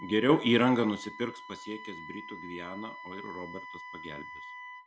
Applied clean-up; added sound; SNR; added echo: none; Wind instrument, woodwind instrument; 14 dB; none.